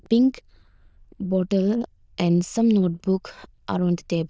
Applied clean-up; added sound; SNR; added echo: neural diffusion model UNIVERSE++.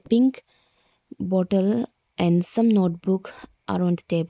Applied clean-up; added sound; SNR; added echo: neural mask model Resemble Enhance denoiser.